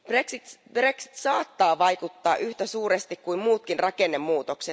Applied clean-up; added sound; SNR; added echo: none; none; none; none.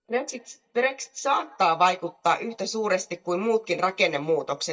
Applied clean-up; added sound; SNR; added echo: neural mask model DeepFilterNet 3.